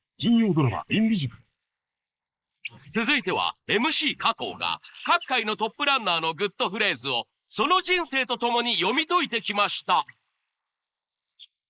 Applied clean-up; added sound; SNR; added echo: neural mask model Resemble Enhance denoiser.